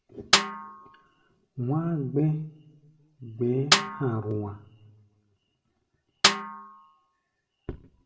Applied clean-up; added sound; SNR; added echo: none; Snare drum; -4 dB; reverberation time 0.7 s.